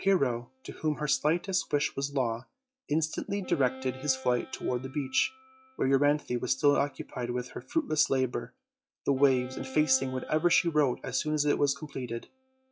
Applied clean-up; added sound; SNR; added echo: classical method log-MMSE.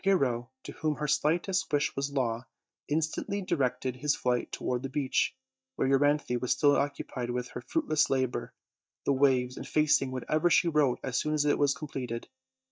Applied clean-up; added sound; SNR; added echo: neural mask model DeepFilterNet 3.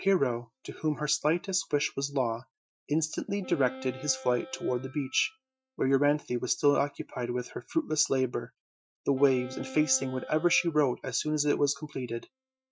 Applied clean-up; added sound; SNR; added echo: classical method Wiener filter.